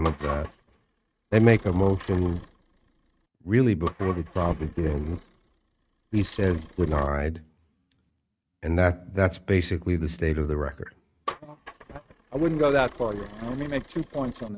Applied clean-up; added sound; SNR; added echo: neural mask model RNNoise.